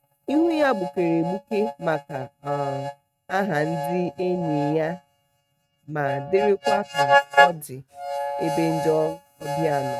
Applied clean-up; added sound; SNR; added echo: neural mask model RNNoise.